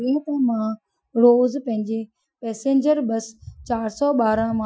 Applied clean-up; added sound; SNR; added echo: classical method Wiener filter.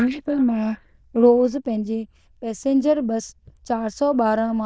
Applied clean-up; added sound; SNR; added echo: neural diffusion model UNIVERSE++.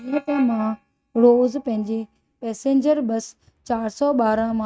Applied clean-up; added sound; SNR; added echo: neural mask model RNNoise.